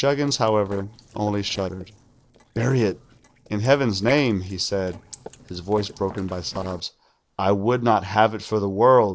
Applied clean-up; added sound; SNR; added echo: neural separator model SepFormer DNS4.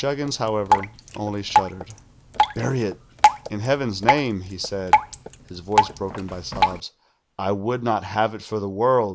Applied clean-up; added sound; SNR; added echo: none; Drip; -1 dB; none.